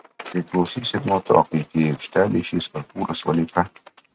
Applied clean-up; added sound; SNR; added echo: neural mask model RNNoise.